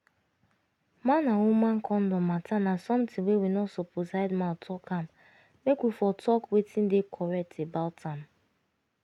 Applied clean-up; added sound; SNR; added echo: none; none; none; none.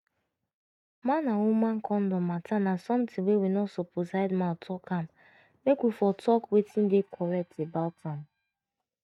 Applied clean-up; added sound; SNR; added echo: neural mask model DeepFilterNet 3.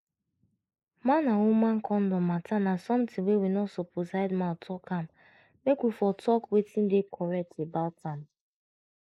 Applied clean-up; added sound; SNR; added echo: neural mask model Resemble Enhance denoiser.